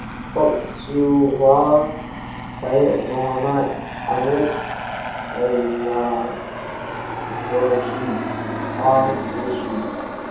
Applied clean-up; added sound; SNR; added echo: none; Aircraft; 8 dB; reverberation time 0.7 s.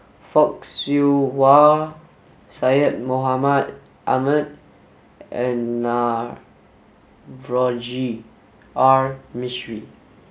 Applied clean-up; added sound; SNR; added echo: none; none; none; none.